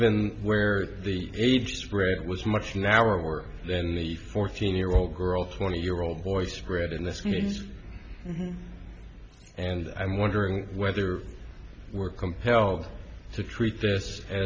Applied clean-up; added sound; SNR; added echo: none; none; none; none.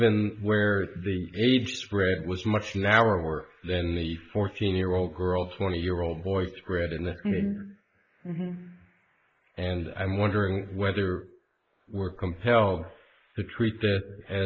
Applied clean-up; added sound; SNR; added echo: neural mask model Resemble Enhance denoiser.